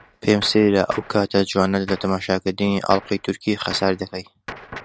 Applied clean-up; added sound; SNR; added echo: none; Gunshot, gunfire; 18 dB; none.